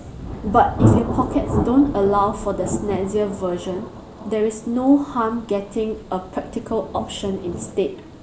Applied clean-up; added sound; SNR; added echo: none; Thunder; 4 dB; none.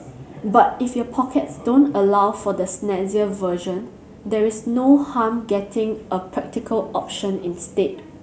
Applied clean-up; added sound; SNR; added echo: none; none; none; none.